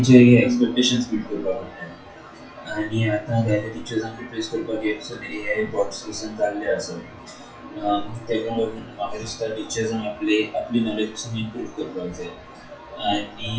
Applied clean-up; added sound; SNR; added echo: classical method WPE with log-MMSE.